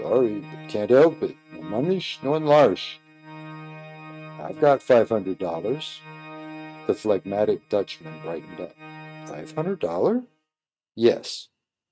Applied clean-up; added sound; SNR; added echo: neural mask model RNNoise.